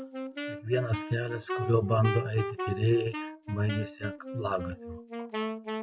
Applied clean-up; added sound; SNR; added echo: none; Wind instrument, woodwind instrument; 7 dB; none.